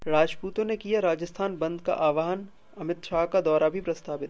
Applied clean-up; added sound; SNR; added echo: none; none; none; none.